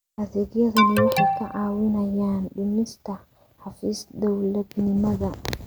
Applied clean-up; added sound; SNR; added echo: none; Alarm; -1 dB; none.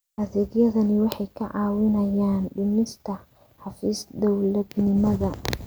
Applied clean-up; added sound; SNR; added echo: none; none; none; none.